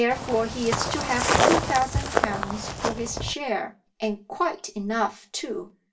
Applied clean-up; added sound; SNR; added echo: none; Walk, footsteps; -2 dB; reverberation time 0.2 s.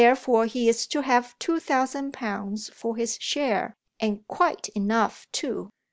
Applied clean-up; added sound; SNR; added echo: none; none; none; none.